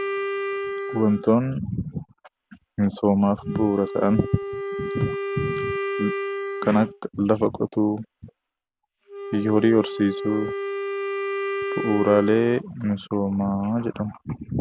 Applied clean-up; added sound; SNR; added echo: none; Wind instrument, woodwind instrument; 7 dB; none.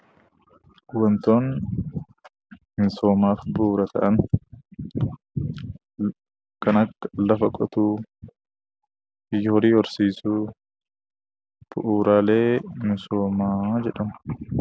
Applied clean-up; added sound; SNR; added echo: none; none; none; none.